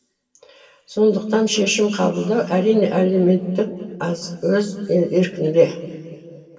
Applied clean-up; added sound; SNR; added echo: none; none; none; reverberation time 2.4 s.